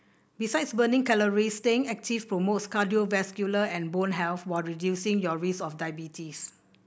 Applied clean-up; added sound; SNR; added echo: none; none; none; none.